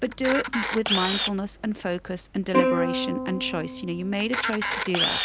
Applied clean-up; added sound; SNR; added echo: none; Plucked string instrument + Camera; 0 dB; none.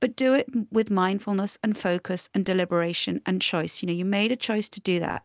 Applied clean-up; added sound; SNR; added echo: none; none; none; none.